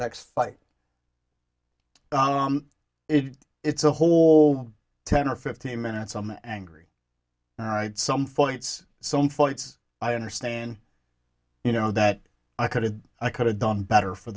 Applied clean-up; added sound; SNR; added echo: none; none; none; none.